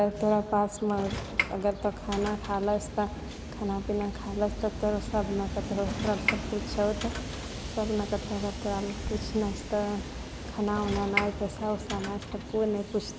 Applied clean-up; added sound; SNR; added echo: none; Train + Sliding door / Train; 5 dB; none.